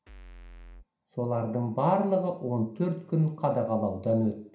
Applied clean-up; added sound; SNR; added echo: none; Bass drum / Keyboard (musical); 18 dB; reverberation time 0.5 s.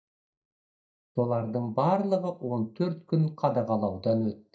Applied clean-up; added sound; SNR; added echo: neural mask model DeepFilterNet 3.